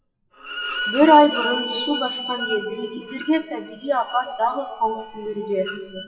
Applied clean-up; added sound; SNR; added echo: classical method WPE with log-MMSE.